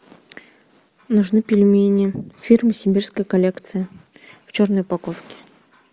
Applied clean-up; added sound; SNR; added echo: none; none; none; none.